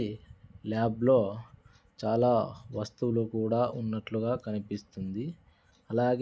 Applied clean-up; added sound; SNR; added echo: none; none; none; none.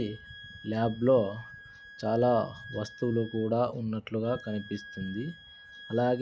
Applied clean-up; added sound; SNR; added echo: none; Wind instrument, woodwind instrument; 19 dB; none.